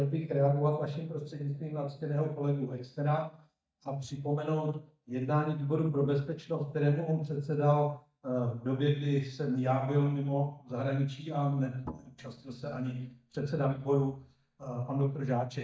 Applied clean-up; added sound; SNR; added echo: neural mask model DeepFilterNet 3.